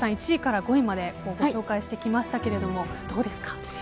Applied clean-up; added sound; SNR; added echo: none; none; none; none.